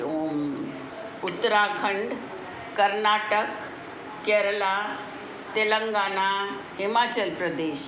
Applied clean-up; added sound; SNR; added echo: none; none; none; none.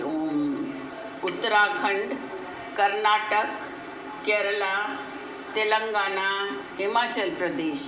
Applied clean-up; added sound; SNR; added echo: none; none; none; reverberation time 0.6 s.